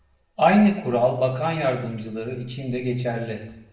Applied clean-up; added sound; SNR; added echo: none; none; none; reverberation time 0.8 s.